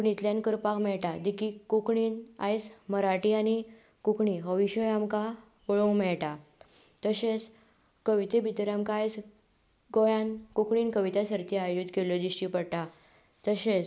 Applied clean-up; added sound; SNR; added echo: none; none; none; none.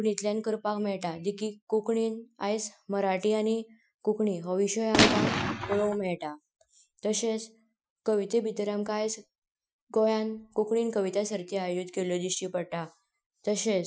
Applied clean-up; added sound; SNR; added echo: classical method Wiener filter.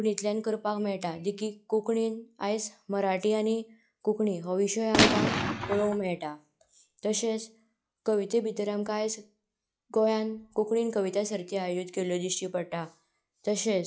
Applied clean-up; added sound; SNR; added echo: classical method log-MMSE.